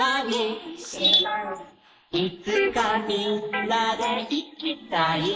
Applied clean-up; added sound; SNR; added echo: neural mask model Resemble Enhance denoiser.